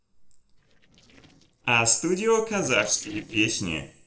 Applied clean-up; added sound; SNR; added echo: neural separator model SepFormer DNS4.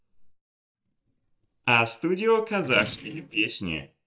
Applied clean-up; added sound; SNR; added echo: neural mask model DeepFilterNet 3.